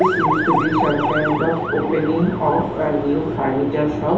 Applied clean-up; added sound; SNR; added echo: none; Motor vehicle (road) / Siren; 6 dB; reverberation time 2.2 s.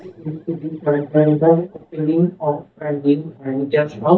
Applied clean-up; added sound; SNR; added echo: neural mask model DeepFilterNet 3.